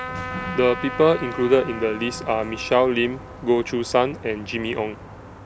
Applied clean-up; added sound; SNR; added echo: none; Trumpet + Sliding door; 11 dB; none.